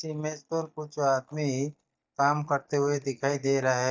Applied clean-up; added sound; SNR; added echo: neural mask model DeepFilterNet 3.